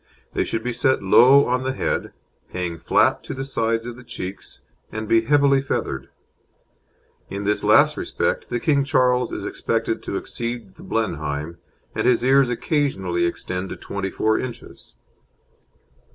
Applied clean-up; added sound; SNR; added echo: none; none; none; none.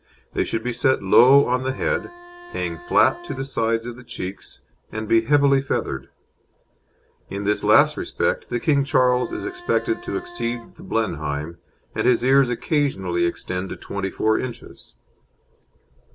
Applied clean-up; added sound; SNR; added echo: none; Bowed string instrument; 19 dB; none.